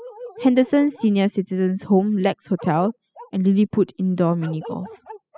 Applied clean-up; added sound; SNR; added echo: classical method spectral subtraction.